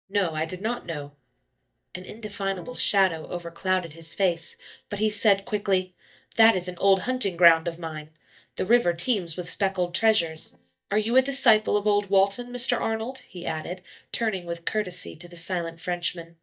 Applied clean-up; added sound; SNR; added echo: neural mask model DeepFilterNet 3.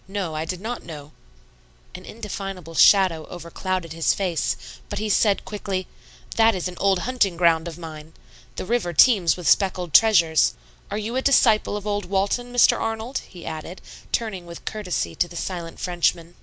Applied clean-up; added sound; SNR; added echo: none; none; none; none.